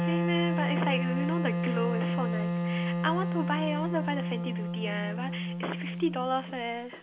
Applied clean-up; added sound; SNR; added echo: none; Wind instrument, woodwind instrument; -2 dB; reverberation time 0.4 s.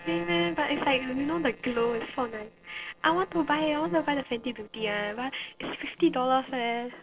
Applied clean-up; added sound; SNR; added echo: neural separator model SepFormer DNS4.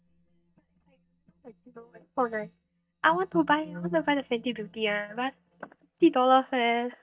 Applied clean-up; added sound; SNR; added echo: neural mask model DeepFilterNet 3.